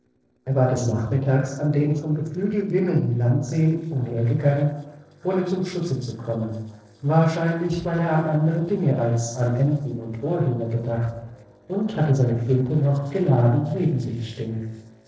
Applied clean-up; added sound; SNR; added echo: neural separator model SepFormer DNS4.